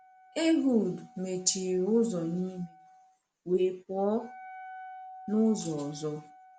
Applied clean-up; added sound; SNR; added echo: none; Wind instrument, woodwind instrument; 20 dB; none.